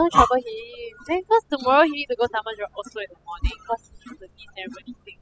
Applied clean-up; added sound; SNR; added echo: classical method spectral subtraction.